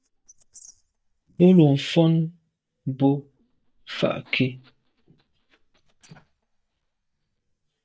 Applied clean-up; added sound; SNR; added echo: neural mask model DeepFilterNet 3.